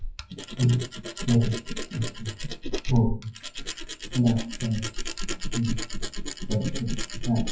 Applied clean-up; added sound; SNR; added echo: classical method WPE with log-MMSE.